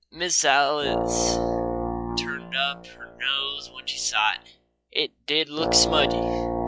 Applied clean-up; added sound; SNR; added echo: classical method log-MMSE.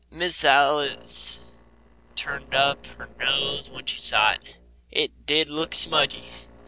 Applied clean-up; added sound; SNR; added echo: neural separator model SepFormer DNS4.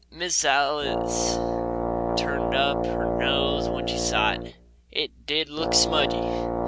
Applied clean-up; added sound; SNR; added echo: none; Brass instrument; 0 dB; none.